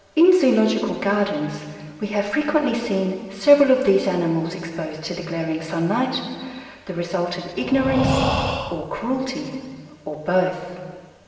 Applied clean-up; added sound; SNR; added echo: none; Breathing; 4 dB; reverberation time 1.6 s.